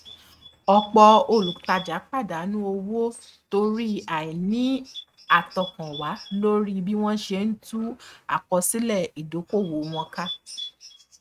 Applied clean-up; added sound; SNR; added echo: neural mask model RNNoise.